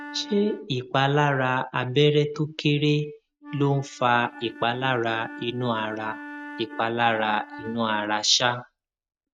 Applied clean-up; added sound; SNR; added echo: neural mask model RNNoise.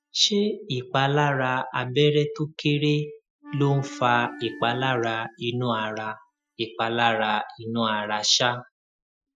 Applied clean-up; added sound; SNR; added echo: classical method Wiener filter.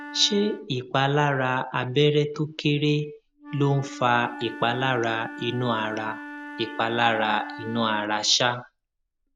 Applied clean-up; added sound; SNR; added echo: none; Wind instrument, woodwind instrument; 15 dB; none.